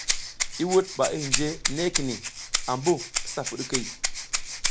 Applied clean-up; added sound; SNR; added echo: none; Rattle (instrument); 0 dB; none.